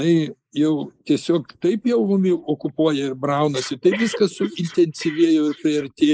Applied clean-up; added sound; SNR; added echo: neural mask model Resemble Enhance denoiser.